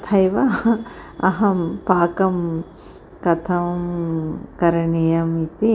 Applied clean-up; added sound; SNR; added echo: none; none; none; none.